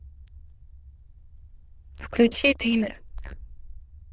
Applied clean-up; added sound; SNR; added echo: neural diffusion model UNIVERSE++.